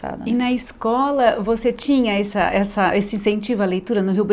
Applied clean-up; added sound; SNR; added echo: none; none; none; none.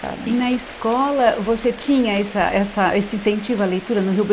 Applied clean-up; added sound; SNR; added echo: none; Rain; 17 dB; none.